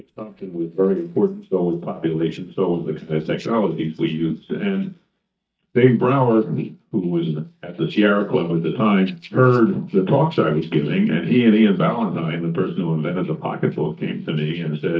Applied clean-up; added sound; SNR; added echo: neural mask model DeepFilterNet 3.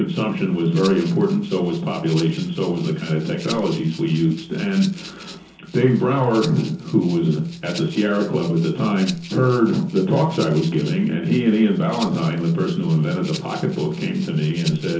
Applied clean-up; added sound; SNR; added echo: none; Rattle (instrument); 20 dB; reverberation time 0.6 s.